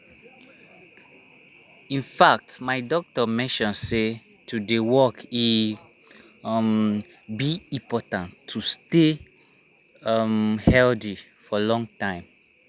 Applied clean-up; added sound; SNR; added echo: none; none; none; none.